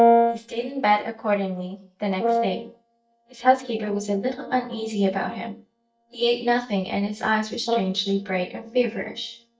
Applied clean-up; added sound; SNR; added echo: neural mask model DeepFilterNet 3.